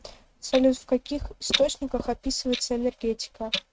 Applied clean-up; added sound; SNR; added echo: neural mask model RNNoise.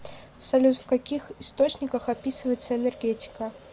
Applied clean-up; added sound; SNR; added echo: none; none; none; none.